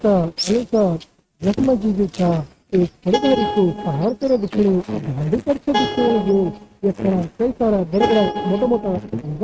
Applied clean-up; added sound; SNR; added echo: neural mask model RNNoise.